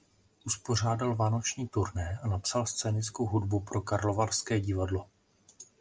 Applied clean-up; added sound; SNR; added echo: none; none; none; none.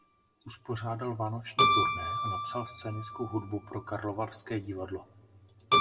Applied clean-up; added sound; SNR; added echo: none; Keyboard (musical); -4 dB; reverberation time 1.2 s.